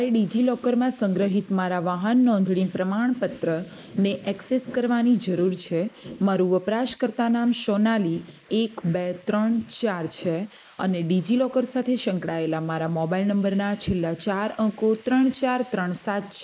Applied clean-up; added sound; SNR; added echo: neural mask model Resemble Enhance denoiser.